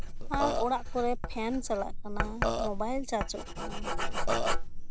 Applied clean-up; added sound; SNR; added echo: none; Writing + Burping, eructation; -4 dB; none.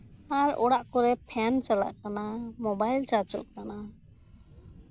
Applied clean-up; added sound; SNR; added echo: none; none; none; none.